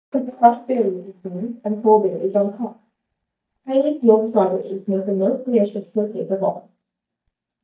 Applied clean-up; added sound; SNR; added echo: neural mask model DeepFilterNet 3.